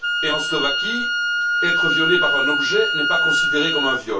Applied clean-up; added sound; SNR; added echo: none; Wind instrument, woodwind instrument; -5 dB; reverberation time 0.1 s.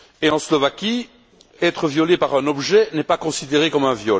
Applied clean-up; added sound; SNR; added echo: none; none; none; none.